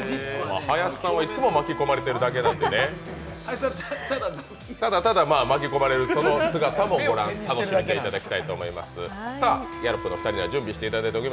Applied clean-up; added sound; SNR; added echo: none; Wind instrument, woodwind instrument; 14 dB; none.